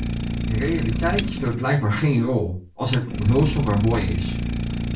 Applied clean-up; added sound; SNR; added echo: none; Idling; 3 dB; reverberation time 0.3 s.